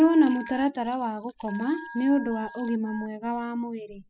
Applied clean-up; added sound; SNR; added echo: classical method spectral subtraction.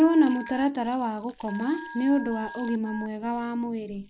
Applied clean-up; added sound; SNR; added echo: none; Chewing, mastication + Telephone; 16 dB; none.